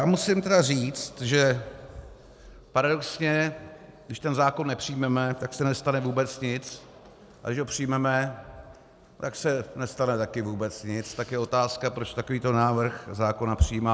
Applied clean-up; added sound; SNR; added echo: none; none; none; none.